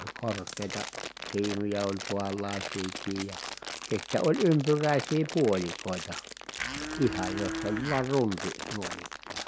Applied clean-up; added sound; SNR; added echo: none; Domestic sounds, home sounds + Crumpling, crinkling; 8 dB; none.